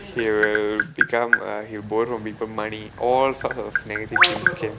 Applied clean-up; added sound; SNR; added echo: none; Bird vocalization, bird call, bird song + Tap; 0 dB; none.